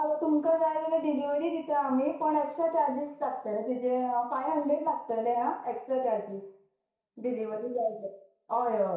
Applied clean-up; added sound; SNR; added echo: none; none; none; reverberation time 0.6 s.